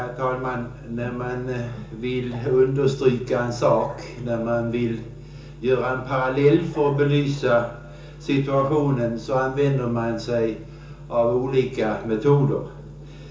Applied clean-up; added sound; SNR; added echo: none; Bark; 19 dB; reverberation time 0.7 s.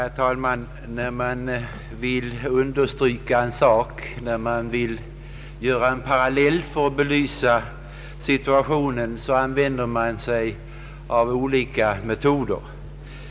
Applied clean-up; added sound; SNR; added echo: none; none; none; none.